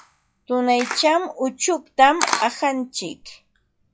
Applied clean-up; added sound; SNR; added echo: classical method log-MMSE.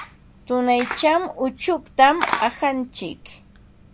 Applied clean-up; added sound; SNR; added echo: none; Camera; 10 dB; none.